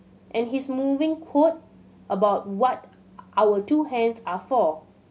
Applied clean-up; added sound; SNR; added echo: none; none; none; none.